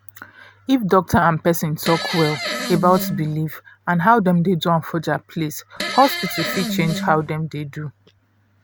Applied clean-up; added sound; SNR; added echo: none; Fart; 5 dB; none.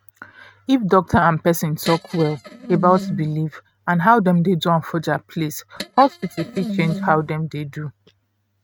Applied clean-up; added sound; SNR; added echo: neural mask model RNNoise.